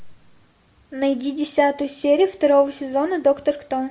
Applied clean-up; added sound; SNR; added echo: none; none; none; none.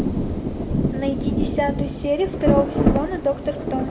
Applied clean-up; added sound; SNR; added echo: none; Rain; -3 dB; none.